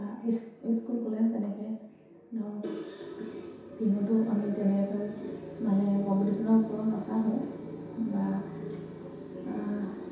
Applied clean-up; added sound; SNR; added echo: none; none; none; reverberation time 0.7 s.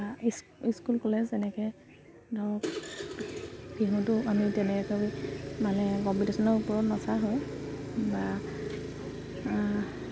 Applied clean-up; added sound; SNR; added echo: none; none; none; none.